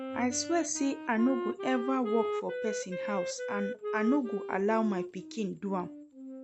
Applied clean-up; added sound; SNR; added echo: none; Wind instrument, woodwind instrument; 5 dB; none.